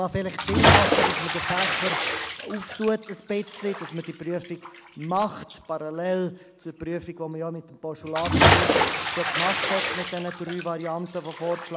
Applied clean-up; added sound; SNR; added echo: none; Bathtub (filling or washing) / Splash, splatter; -5 dB; none.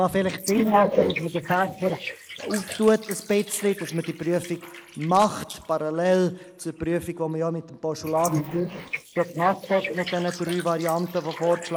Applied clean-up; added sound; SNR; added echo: neural mask model Resemble Enhance denoiser.